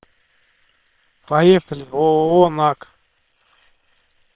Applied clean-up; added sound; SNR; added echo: neural separator model SepFormer WHAM!.